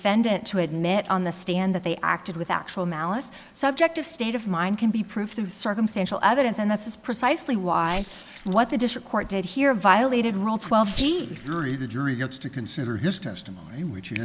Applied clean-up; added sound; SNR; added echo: neural mask model Resemble Enhance denoiser.